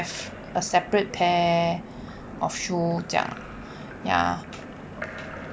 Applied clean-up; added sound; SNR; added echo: none; Drip / Trickle, dribble / Splash, splatter; 18 dB; none.